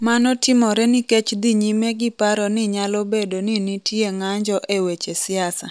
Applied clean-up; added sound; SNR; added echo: none; none; none; none.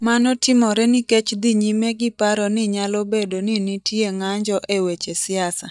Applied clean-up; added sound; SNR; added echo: neural mask model DeepFilterNet 3.